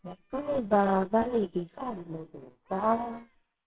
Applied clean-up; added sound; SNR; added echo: neural separator model SepFormer WHAMR!.